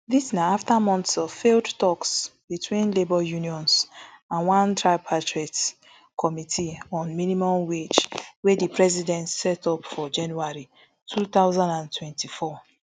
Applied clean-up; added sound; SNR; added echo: none; none; none; none.